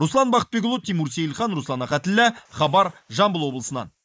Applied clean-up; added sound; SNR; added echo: neural mask model Resemble Enhance denoiser.